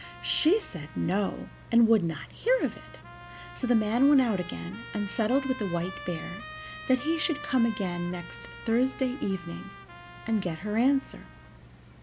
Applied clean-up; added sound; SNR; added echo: none; Trumpet; 16 dB; none.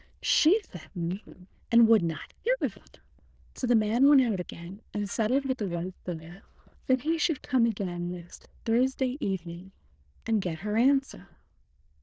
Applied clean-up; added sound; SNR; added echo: neural diffusion model UNIVERSE++.